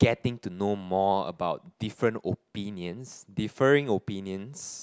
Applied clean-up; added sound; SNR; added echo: none; none; none; none.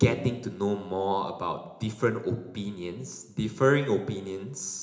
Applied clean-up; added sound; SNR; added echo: none; none; none; reverberation time 0.8 s.